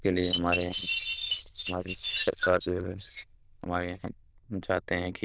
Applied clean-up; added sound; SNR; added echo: neural diffusion model UNIVERSE++.